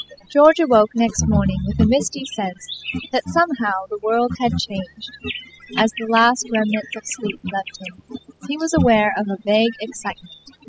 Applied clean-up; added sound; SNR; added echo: classical method spectral subtraction.